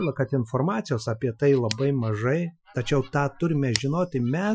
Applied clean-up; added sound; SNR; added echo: classical method Wiener filter.